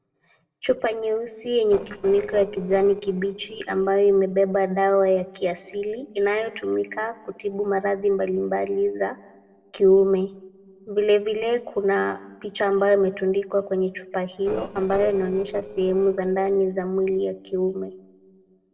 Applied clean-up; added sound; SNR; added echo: neural separator model SepFormer DNS4.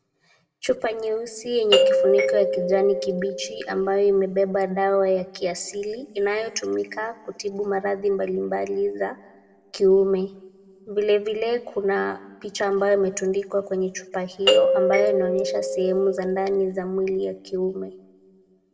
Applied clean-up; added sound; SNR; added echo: none; Doorbell; -1 dB; reverberation time 1.1 s.